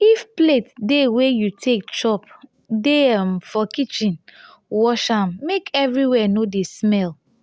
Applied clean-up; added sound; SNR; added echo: none; none; none; none.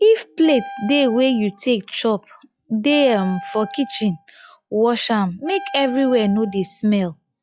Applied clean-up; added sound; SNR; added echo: classical method log-MMSE.